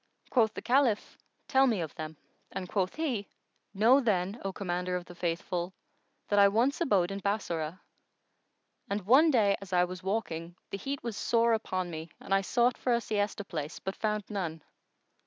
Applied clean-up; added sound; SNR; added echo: none; none; none; none.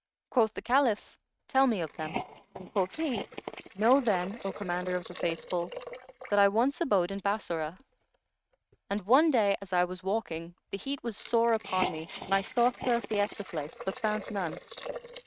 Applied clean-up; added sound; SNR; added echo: neural mask model RNNoise.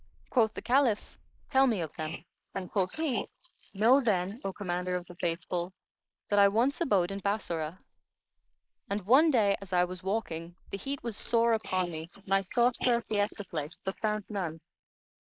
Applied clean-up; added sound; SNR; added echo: neural mask model Resemble Enhance denoiser.